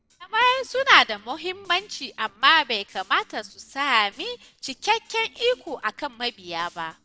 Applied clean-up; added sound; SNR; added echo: neural separator model SepFormer DNS4.